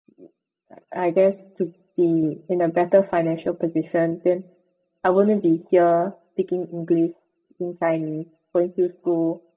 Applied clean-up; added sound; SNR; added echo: neural mask model DeepFilterNet 3.